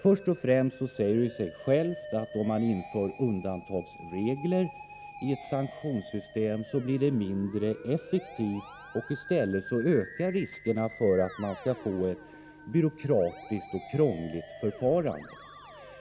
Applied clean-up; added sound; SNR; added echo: none; Musical instrument; 16 dB; none.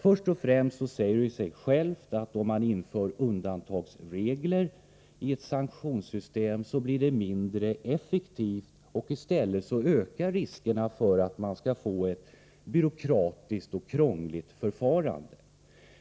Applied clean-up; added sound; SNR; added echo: none; none; none; none.